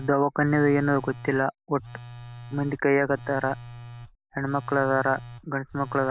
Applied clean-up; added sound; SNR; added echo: none; Telephone; 16 dB; none.